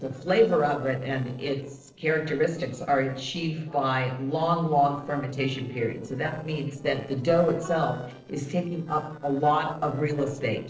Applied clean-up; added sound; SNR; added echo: neural separator model SepFormer DNS4.